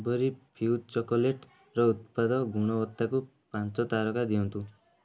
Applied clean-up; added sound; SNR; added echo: none; none; none; none.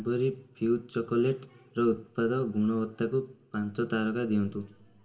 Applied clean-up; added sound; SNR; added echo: none; none; none; reverberation time 0.6 s.